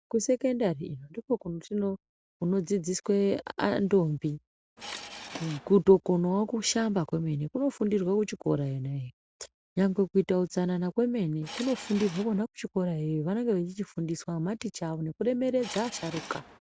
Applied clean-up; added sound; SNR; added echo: none; Subway, metro, underground / Engine; 13 dB; none.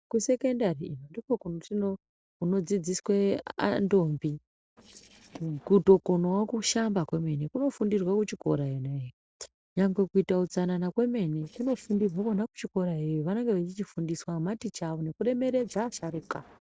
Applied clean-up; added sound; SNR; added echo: neural separator model SepFormer DNS4.